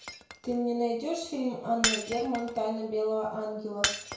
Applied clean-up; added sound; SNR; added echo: none; Shatter; 5 dB; reverberation time 0.6 s.